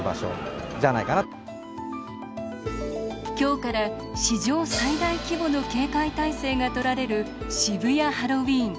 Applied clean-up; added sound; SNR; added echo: none; Hi-hat; 17 dB; none.